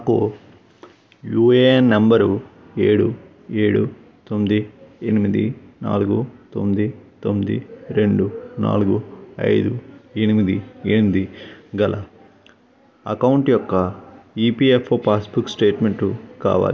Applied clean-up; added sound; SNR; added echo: none; none; none; none.